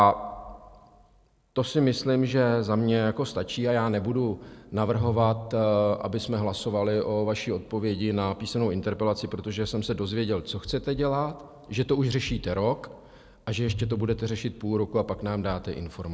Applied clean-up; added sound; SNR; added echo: none; Bowed string instrument; 11 dB; none.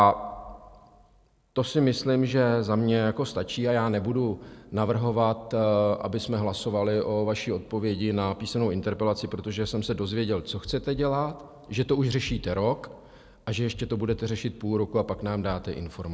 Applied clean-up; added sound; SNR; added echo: none; none; none; none.